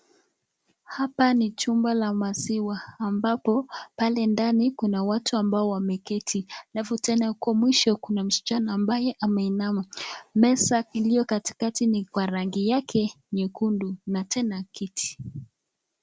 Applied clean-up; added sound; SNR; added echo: none; none; none; none.